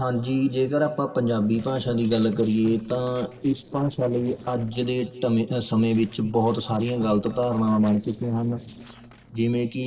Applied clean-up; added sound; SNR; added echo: neural separator model SepFormer DNS4.